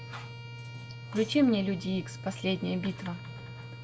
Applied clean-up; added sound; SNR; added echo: none; Cutlery, silverware + Bowed string instrument; 19 dB; none.